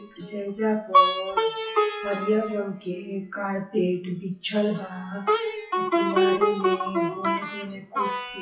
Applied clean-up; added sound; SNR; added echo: classical method WPE with log-MMSE.